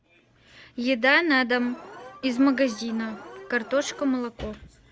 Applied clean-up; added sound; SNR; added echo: none; Alarm; 17 dB; none.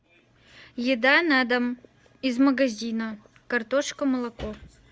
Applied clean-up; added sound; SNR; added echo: none; none; none; none.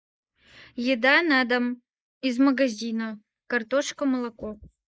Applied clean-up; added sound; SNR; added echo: neural mask model Resemble Enhance denoiser.